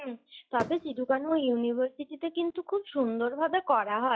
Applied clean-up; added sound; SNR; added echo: classical method log-MMSE.